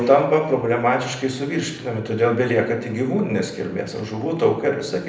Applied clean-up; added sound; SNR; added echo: none; none; none; reverberation time 0.7 s.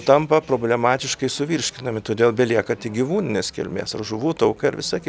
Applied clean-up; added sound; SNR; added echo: none; none; none; none.